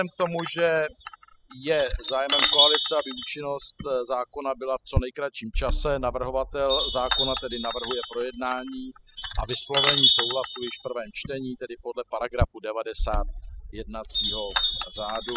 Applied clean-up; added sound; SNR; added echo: classical method spectral subtraction.